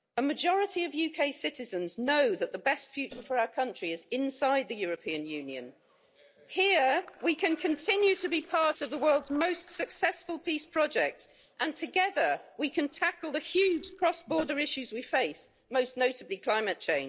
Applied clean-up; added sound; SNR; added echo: neural separator model SepFormer DNS4.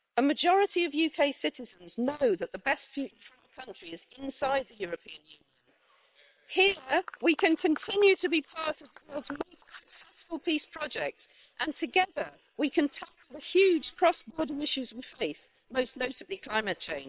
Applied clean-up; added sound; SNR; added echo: neural separator model SepFormer WHAM!.